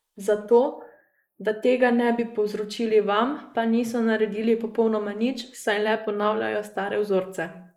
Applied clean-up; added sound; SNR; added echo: neural mask model Resemble Enhance denoiser.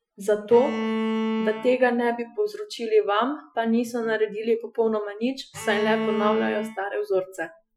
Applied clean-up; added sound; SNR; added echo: classical method Wiener filter.